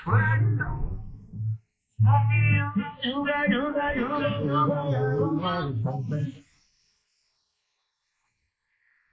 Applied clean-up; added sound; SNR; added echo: neural mask model Resemble Enhance denoiser.